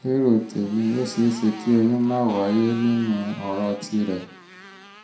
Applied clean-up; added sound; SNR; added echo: none; Motorcycle; 19 dB; reverberation time 0.4 s.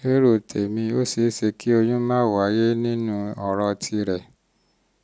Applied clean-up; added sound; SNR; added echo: none; none; none; none.